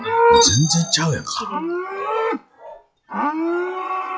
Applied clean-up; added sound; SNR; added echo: classical method log-MMSE.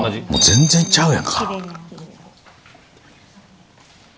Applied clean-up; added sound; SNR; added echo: none; none; none; none.